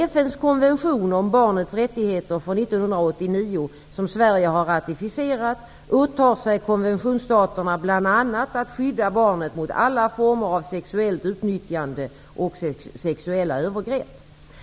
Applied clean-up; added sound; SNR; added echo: none; none; none; none.